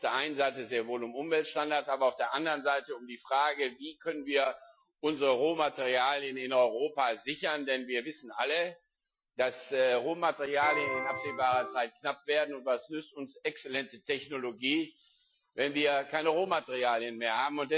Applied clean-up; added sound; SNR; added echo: classical method Wiener filter.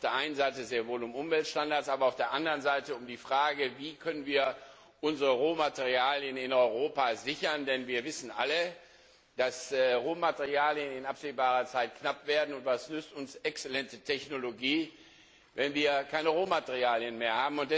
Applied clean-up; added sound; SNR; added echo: none; none; none; none.